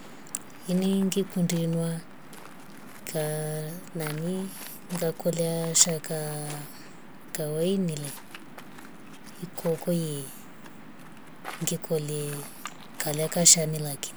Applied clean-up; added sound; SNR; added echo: none; Waves, surf; 16 dB; none.